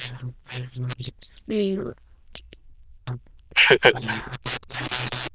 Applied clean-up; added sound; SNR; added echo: neural diffusion model UNIVERSE++.